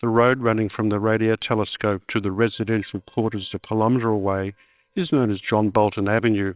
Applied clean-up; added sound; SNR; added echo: neural separator model SepFormer WHAMR!.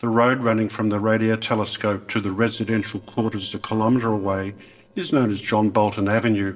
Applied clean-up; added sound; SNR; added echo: neural separator model SepFormer DNS4.